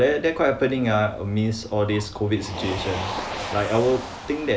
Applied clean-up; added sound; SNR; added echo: none; Motor vehicle (road); 11 dB; none.